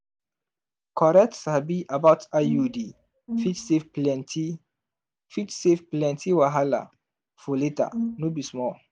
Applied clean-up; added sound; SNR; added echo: none; Brass instrument; 7 dB; none.